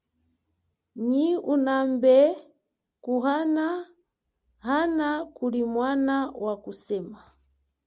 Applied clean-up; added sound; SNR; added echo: none; none; none; none.